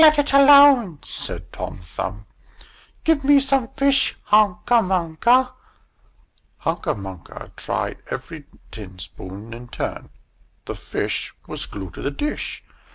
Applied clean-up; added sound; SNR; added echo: none; none; none; none.